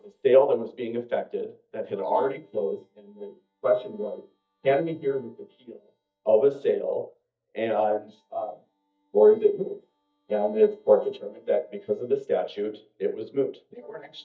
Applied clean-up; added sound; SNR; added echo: neural mask model DeepFilterNet 3.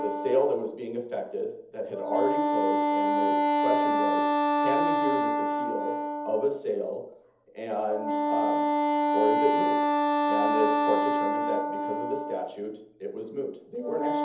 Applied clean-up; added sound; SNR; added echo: none; Wind instrument, woodwind instrument; -4 dB; reverberation time 0.7 s.